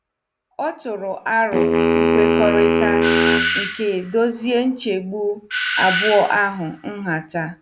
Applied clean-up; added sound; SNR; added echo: none; Doorbell + Wind instrument, woodwind instrument; -3 dB; none.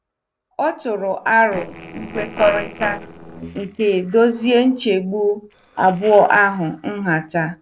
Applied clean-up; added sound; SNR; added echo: neural separator model SepFormer DNS4.